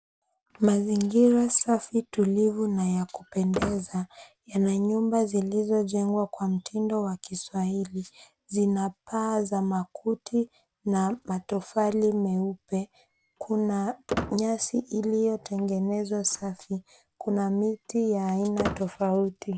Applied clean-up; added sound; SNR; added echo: none; Squeak; 14 dB; none.